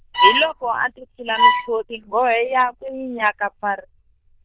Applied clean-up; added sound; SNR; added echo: neural diffusion model UNIVERSE++.